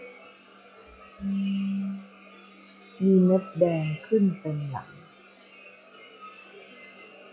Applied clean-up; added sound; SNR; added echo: classical method log-MMSE.